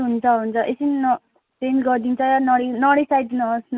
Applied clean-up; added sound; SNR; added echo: none; none; none; none.